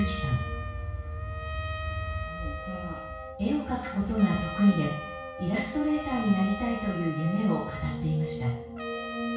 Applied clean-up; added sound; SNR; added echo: none; Trumpet; 11 dB; reverberation time 0.6 s.